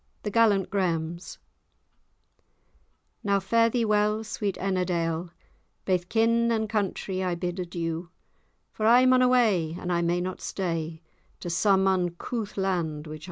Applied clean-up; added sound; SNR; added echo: none; none; none; none.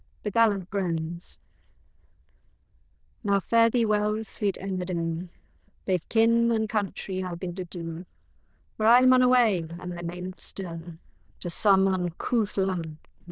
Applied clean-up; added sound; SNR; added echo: neural diffusion model UNIVERSE++.